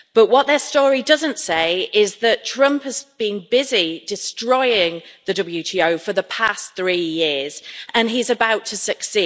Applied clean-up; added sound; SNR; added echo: none; none; none; none.